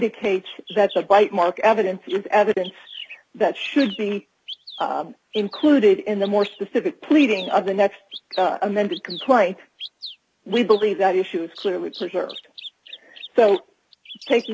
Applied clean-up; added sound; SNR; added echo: none; Bird vocalization, bird call, bird song; 20 dB; none.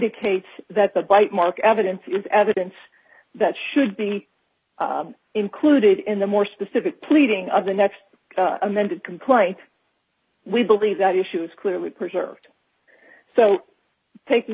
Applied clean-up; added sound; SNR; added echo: none; none; none; none.